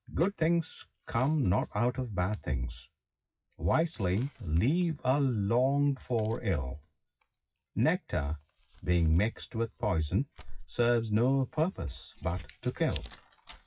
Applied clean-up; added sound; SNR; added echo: classical method WPE with log-MMSE.